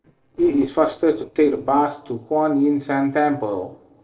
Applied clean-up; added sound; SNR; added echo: neural separator model SepFormer DNS4.